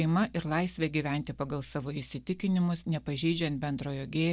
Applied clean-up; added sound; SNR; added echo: none; none; none; none.